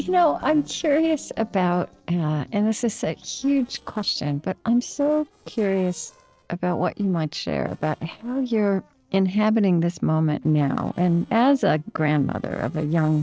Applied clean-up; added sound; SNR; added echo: neural separator model SepFormer DNS4.